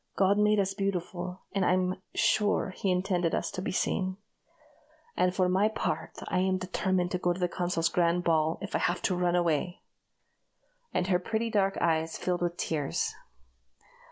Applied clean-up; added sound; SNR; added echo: none; none; none; none.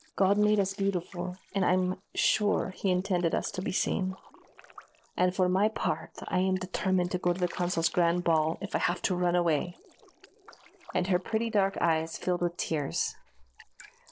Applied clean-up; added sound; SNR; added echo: neural separator model SepFormer DNS4.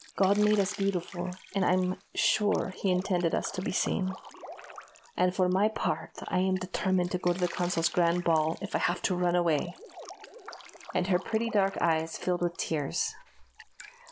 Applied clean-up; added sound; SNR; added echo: none; Drip; 18 dB; none.